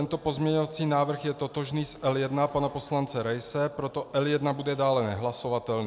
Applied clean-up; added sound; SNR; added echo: none; none; none; none.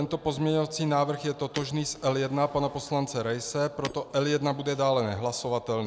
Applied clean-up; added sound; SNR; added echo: none; Shatter; 19 dB; none.